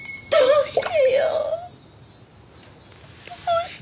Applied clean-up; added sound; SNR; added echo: none; Splash, splatter; 10 dB; none.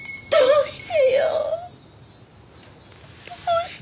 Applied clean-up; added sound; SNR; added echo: none; none; none; none.